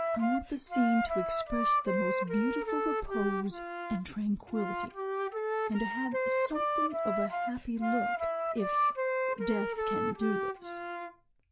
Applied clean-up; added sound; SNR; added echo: none; Wind instrument, woodwind instrument; -2 dB; none.